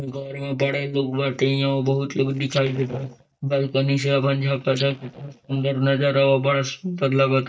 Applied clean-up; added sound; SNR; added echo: neural mask model DeepFilterNet 3.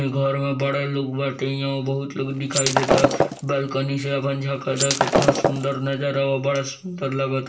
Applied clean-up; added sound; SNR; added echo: none; Shatter; -2 dB; reverberation time 0.4 s.